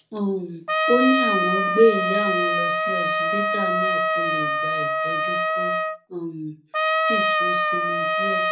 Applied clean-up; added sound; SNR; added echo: none; Trumpet; -4 dB; reverberation time 0.3 s.